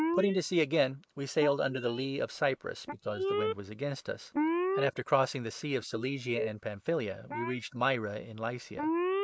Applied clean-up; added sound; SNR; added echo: neural mask model Resemble Enhance denoiser.